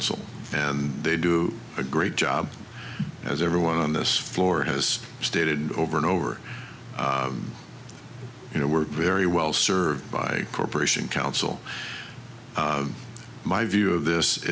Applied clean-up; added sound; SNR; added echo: none; none; none; none.